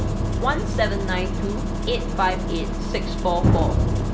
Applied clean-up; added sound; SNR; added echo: none; Engine starting + Drum; -4 dB; none.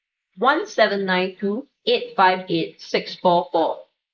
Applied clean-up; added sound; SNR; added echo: neural mask model Resemble Enhance denoiser.